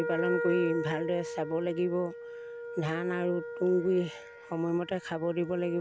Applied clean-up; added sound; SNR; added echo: none; Wind instrument, woodwind instrument; 7 dB; none.